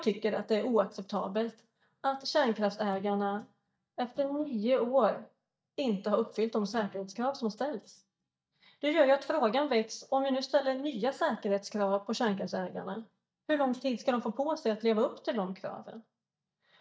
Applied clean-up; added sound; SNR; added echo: neural mask model DeepFilterNet 3.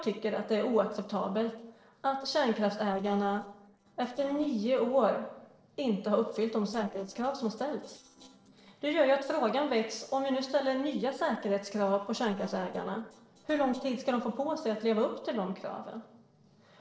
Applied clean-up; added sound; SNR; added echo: neural separator model SepFormer DNS4.